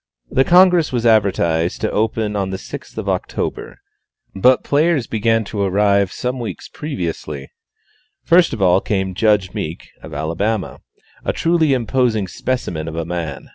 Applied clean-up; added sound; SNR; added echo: none; none; none; none.